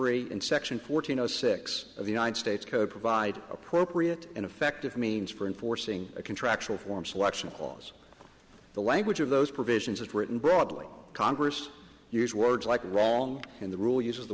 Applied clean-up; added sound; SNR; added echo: none; none; none; none.